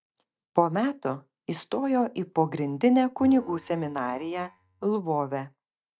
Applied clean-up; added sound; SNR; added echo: neural mask model DeepFilterNet 3.